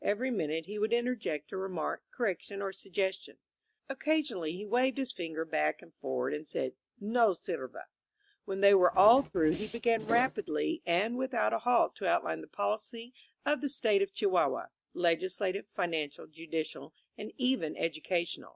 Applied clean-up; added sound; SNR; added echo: neural mask model RNNoise.